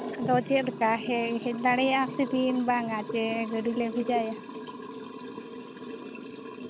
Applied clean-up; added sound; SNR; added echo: none; Liquid; 9 dB; none.